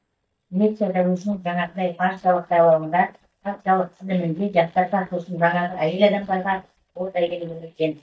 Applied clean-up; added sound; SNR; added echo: neural mask model DeepFilterNet 3.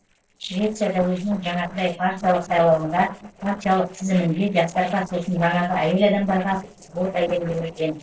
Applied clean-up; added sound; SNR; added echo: neural separator model SepFormer DNS4.